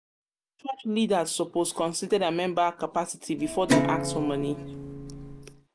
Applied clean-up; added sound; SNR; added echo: none; Guitar; 1 dB; none.